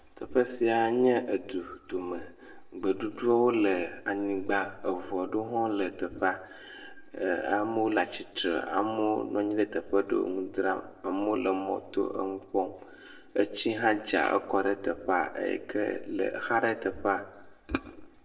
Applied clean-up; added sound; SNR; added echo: none; none; none; reverberation time 0.7 s.